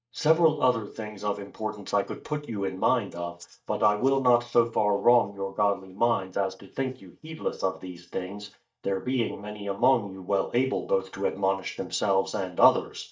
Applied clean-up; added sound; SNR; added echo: neural mask model DeepFilterNet 3.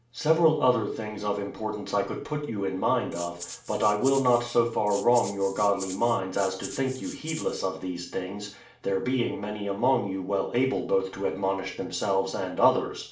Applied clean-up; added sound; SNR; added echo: none; Rattle (instrument); 15 dB; reverberation time 0.4 s.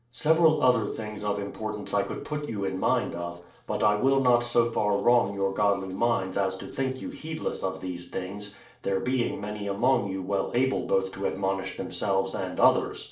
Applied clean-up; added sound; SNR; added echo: neural separator model SepFormer DNS4.